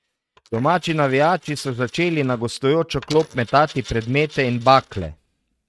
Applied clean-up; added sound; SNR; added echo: neural mask model RNNoise.